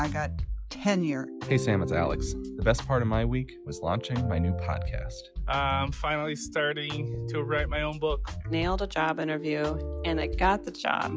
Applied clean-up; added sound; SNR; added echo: classical method log-MMSE.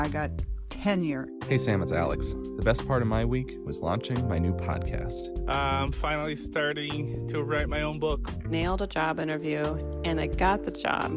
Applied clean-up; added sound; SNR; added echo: none; Mallet percussion; 15 dB; none.